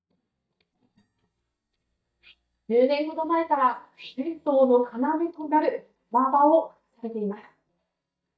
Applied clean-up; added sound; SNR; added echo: neural mask model DeepFilterNet 3.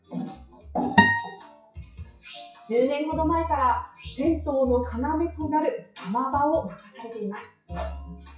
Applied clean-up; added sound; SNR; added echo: classical method WPE with log-MMSE.